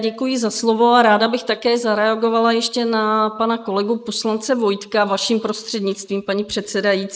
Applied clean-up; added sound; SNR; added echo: neural mask model Resemble Enhance denoiser.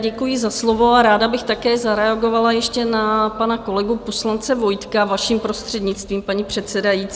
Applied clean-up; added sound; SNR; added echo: none; none; none; none.